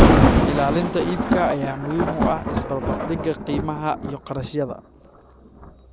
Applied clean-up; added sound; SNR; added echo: none; Thunder; -4 dB; none.